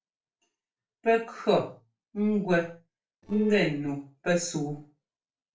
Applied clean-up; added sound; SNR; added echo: neural separator model SepFormer DNS4.